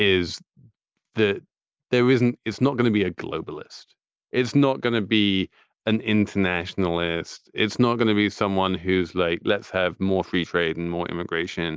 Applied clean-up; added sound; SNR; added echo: none; none; none; none.